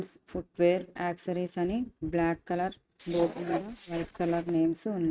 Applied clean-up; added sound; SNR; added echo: neural mask model RNNoise.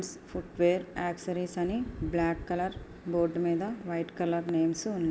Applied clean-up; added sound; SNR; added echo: none; none; none; none.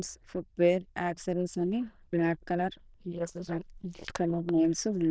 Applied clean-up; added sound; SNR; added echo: neural diffusion model UNIVERSE++.